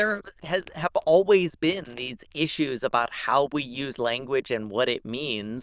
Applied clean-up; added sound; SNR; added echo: neural diffusion model UNIVERSE++.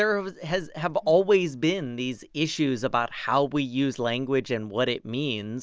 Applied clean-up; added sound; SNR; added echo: none; none; none; none.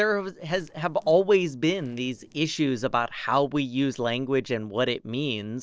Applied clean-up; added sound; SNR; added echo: neural separator model SepFormer DNS4.